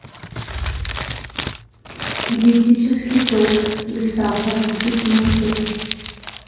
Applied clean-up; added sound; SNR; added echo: none; Crumpling, crinkling; 10 dB; reverberation time 1.3 s.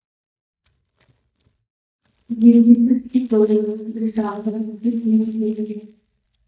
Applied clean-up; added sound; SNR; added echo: neural mask model DeepFilterNet 3.